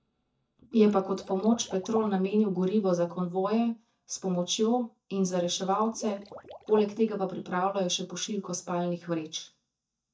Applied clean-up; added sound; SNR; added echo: neural mask model DeepFilterNet 3.